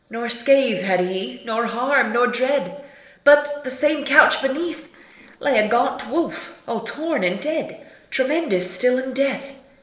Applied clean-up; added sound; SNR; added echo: neural separator model SepFormer DNS4.